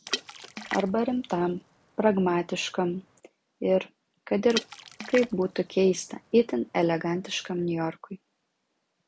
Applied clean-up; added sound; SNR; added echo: none; Water / Splash, splatter; 13 dB; none.